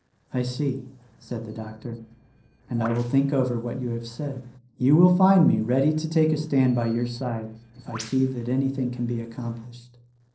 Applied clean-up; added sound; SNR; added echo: neural separator model SepFormer DNS4.